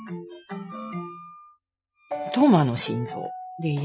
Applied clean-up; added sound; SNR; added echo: classical method Wiener filter.